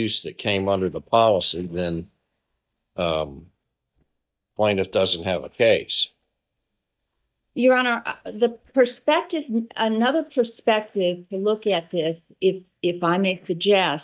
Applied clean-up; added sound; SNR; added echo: neural mask model DeepFilterNet 3.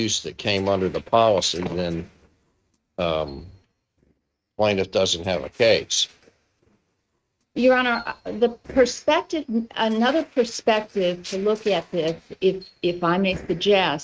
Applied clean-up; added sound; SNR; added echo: neural mask model RNNoise.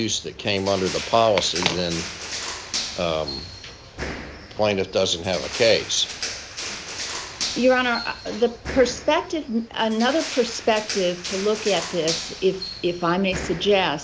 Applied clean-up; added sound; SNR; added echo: none; Crushing; 10 dB; none.